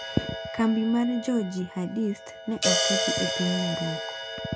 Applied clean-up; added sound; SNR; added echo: none; Crash cymbal; 2 dB; none.